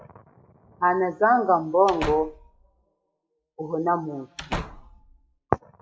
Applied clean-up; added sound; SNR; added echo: classical method WPE with log-MMSE.